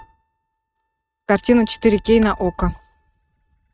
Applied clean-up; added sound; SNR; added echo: neural mask model RNNoise.